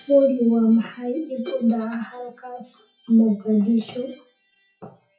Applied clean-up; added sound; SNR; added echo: classical method WPE with log-MMSE.